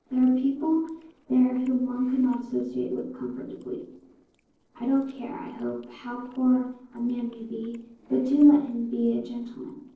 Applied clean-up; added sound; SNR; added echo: neural separator model SepFormer DNS4.